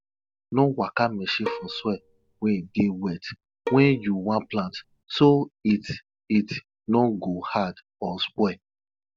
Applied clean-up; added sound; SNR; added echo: none; Bowed string instrument; 12 dB; none.